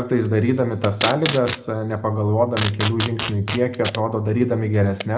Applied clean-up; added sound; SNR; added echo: none; Packing tape, duct tape; 10 dB; reverberation time 1.4 s.